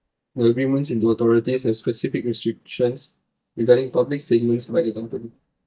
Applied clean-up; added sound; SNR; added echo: neural mask model DeepFilterNet 3.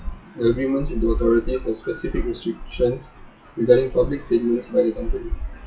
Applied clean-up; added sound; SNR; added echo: classical method WPE with log-MMSE.